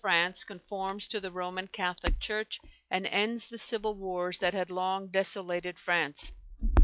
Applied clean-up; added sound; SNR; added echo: classical method log-MMSE.